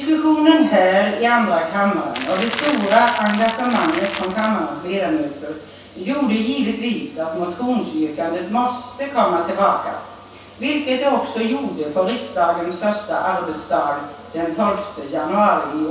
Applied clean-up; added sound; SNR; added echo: none; Crackle; 9 dB; reverberation time 0.7 s.